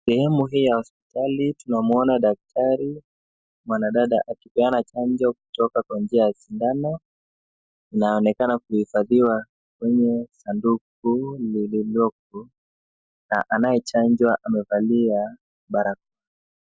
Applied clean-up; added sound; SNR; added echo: none; none; none; none.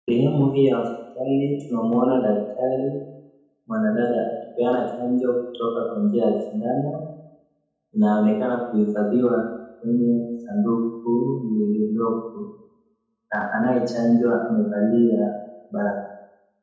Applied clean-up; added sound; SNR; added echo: none; none; none; reverberation time 0.8 s.